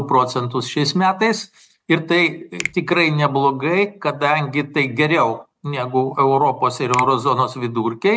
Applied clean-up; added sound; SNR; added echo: none; Finger snapping; 15 dB; none.